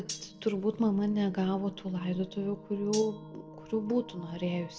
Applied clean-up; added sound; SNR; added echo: none; Cutlery, silverware; 16 dB; reverberation time 1.4 s.